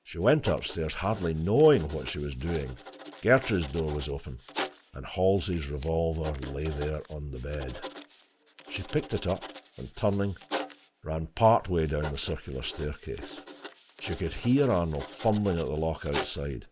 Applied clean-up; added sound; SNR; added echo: none; Writing; 13 dB; none.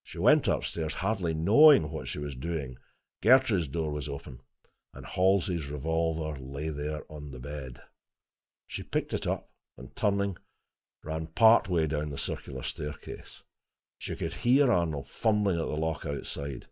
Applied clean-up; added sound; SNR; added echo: none; none; none; none.